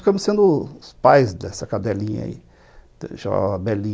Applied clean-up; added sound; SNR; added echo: none; none; none; none.